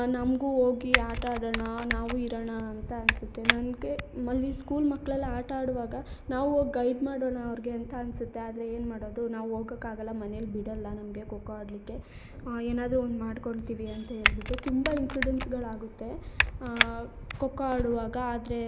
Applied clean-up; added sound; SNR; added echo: none; Typing; 0 dB; none.